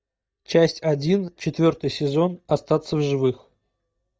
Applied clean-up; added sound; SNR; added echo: neural mask model DeepFilterNet 3.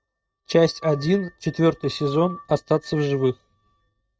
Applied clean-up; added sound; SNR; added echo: neural mask model RNNoise.